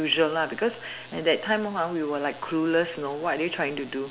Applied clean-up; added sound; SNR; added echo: none; none; none; none.